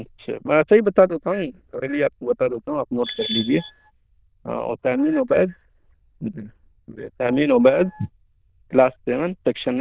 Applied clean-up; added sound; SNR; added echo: neural diffusion model UNIVERSE++.